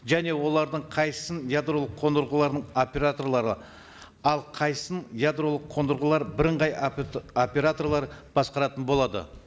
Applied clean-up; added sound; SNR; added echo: none; none; none; none.